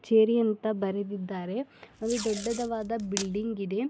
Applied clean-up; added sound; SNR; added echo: none; Packing tape, duct tape; 12 dB; none.